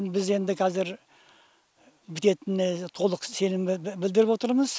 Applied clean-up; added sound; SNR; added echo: none; none; none; none.